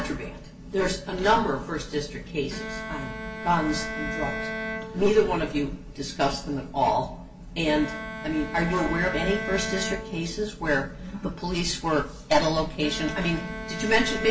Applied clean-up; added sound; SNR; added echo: none; Bowed string instrument; 10 dB; reverberation time 0.2 s.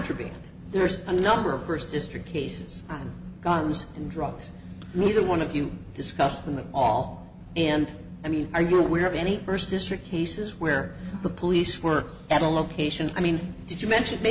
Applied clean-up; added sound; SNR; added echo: none; none; none; none.